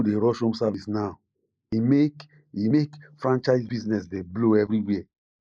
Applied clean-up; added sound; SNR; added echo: neural mask model Resemble Enhance denoiser.